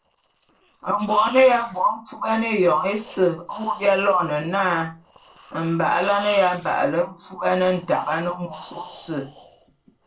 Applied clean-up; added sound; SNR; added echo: neural separator model SepFormer DNS4.